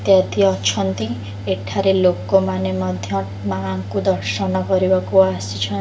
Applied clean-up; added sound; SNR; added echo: none; Mechanical fan; 10 dB; reverberation time 0.2 s.